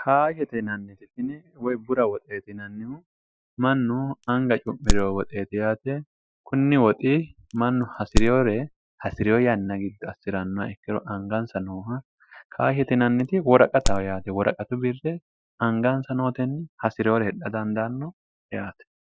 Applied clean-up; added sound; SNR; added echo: classical method Wiener filter.